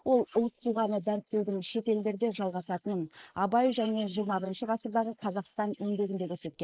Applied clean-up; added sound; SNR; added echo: neural mask model Resemble Enhance denoiser.